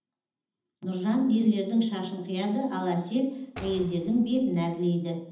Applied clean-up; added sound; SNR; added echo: none; Door; 19 dB; reverberation time 0.8 s.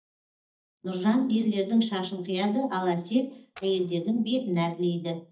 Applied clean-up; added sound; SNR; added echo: neural mask model DeepFilterNet 3.